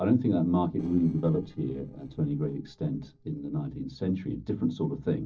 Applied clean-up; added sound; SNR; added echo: neural separator model SepFormer DNS4.